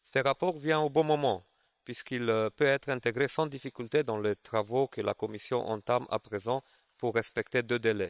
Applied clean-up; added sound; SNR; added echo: neural separator model SepFormer WHAM!.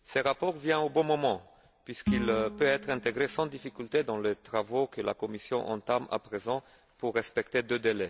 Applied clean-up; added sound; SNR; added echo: none; Bowed string instrument; 8 dB; none.